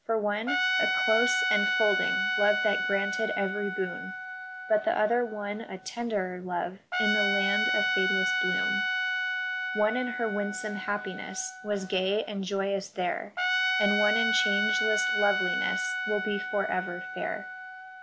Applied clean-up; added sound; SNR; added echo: none; Trumpet; 0 dB; none.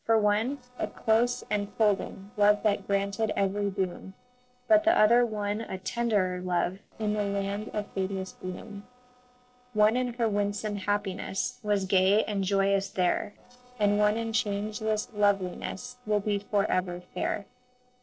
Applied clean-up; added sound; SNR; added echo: neural separator model SepFormer DNS4.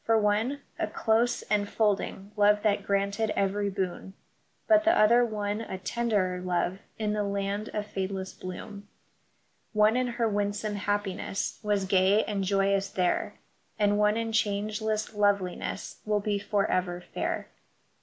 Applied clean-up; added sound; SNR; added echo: none; none; none; none.